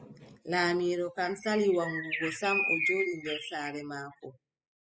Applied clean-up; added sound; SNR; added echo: classical method spectral subtraction.